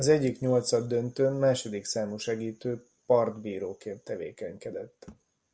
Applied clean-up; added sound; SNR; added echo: none; none; none; none.